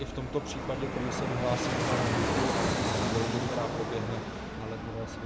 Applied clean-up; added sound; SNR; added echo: none; Fixed-wing aircraft, airplane; -4 dB; reverberation time 1.0 s.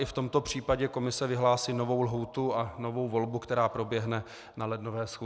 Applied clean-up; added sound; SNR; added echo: none; none; none; none.